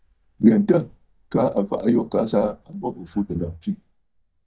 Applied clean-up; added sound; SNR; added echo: neural mask model DeepFilterNet 3.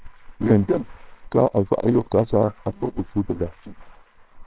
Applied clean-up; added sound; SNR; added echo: neural separator model SepFormer WHAMR!.